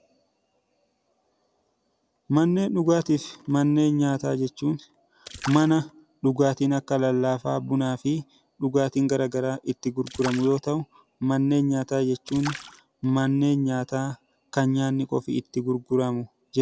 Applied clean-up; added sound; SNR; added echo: none; Splash, splatter; 17 dB; none.